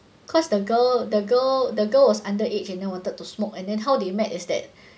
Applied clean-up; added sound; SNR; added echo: none; none; none; none.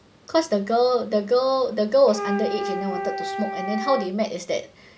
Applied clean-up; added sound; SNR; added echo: none; Wind instrument, woodwind instrument; 7 dB; none.